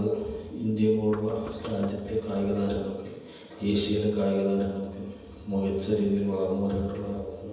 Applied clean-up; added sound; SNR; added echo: none; Knock; 19 dB; reverberation time 1.1 s.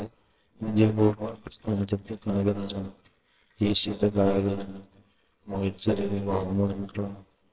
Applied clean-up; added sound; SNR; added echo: neural separator model SepFormer WHAMR!.